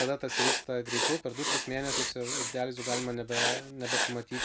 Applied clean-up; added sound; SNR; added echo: none; Writing; -2 dB; none.